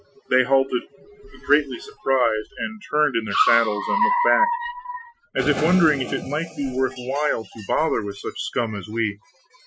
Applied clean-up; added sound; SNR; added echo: classical method Wiener filter.